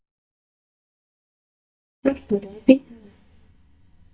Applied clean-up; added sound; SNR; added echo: neural mask model DeepFilterNet 3.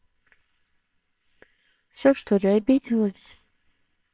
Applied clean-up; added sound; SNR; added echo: neural separator model SepFormer WHAMR!.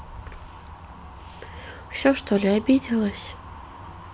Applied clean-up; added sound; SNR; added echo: none; none; none; none.